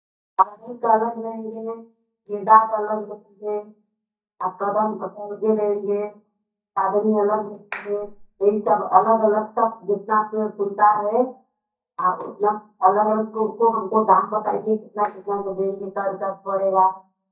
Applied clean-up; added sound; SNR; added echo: neural mask model DeepFilterNet 3.